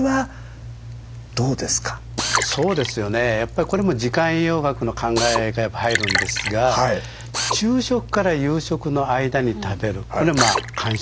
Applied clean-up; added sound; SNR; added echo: none; Drill + Liquid; 7 dB; none.